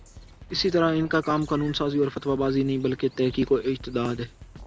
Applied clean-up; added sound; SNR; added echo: none; Drum kit + Sliding door / Train; 19 dB; none.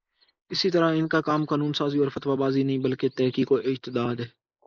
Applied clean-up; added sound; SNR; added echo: neural mask model Resemble Enhance denoiser.